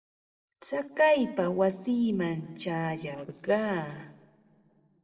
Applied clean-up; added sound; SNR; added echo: neural separator model SepFormer DNS4.